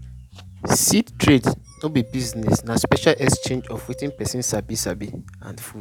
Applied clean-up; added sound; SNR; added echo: none; Bass guitar + Glass; 17 dB; none.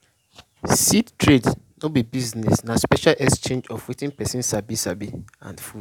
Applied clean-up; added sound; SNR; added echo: none; none; none; none.